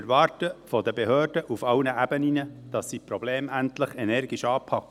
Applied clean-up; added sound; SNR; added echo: none; none; none; none.